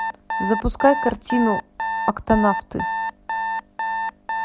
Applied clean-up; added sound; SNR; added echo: none; Alarm; 3 dB; none.